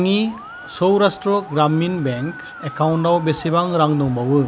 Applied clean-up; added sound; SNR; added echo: none; Musical instrument; 18 dB; none.